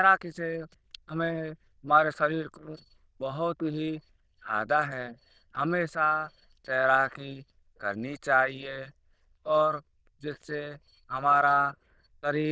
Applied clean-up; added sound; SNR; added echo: neural diffusion model UNIVERSE++.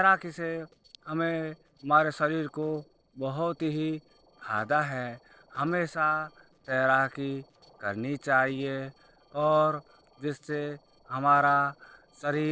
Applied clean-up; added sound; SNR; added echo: neural separator model SepFormer DNS4.